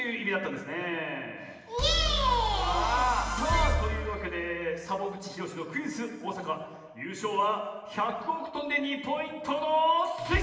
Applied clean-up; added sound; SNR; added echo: none; none; none; reverberation time 1.3 s.